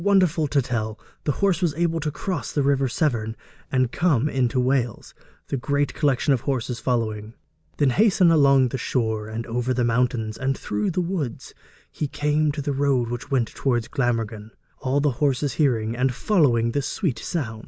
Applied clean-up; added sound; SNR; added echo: none; none; none; none.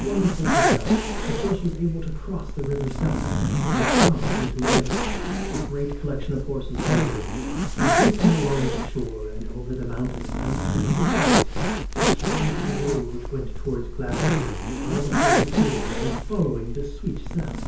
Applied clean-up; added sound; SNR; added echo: none; Zipper (clothing); -4 dB; reverberation time 0.5 s.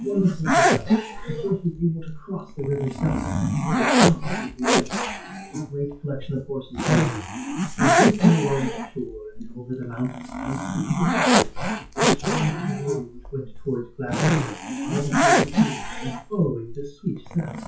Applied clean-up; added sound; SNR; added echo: classical method WPE with log-MMSE.